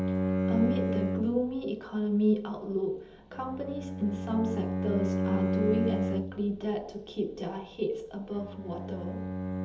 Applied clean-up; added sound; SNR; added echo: none; Bowed string instrument; 1 dB; reverberation time 1.2 s.